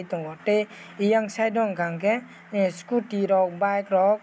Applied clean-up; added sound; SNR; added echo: none; none; none; none.